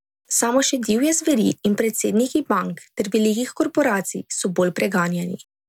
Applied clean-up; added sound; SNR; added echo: none; none; none; none.